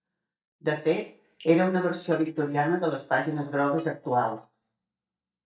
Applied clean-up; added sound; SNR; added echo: neural mask model DeepFilterNet 3.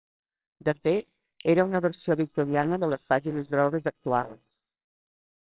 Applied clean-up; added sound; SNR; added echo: neural separator model SepFormer WHAMR!.